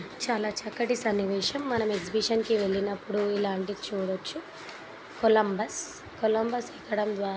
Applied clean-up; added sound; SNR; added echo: none; none; none; none.